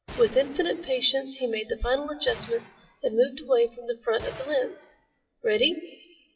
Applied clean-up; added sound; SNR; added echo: classical method WPE with log-MMSE.